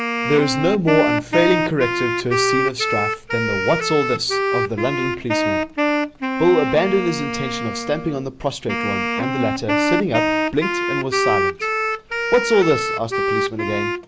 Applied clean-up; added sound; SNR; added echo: none; Wind instrument, woodwind instrument; 0 dB; none.